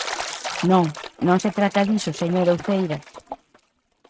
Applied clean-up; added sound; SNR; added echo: neural mask model RNNoise.